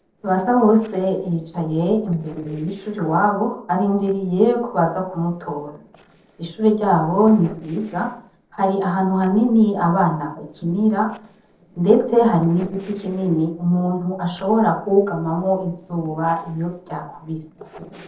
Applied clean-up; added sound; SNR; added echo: neural separator model SepFormer DNS4.